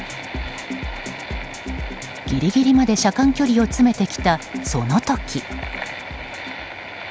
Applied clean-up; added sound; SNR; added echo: none; none; none; none.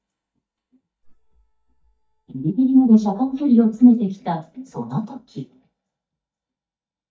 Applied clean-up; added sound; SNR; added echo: neural mask model DeepFilterNet 3.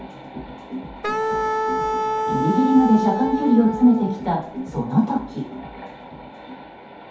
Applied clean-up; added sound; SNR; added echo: none; Wind instrument, woodwind instrument; 3 dB; reverberation time 0.5 s.